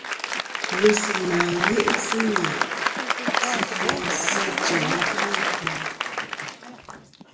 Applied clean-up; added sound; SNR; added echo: none; Applause; -2 dB; reverberation time 1.1 s.